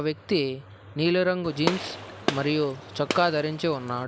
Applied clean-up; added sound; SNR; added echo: none; Gunshot, gunfire; 7 dB; none.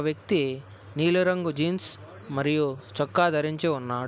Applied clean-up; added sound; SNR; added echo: none; none; none; none.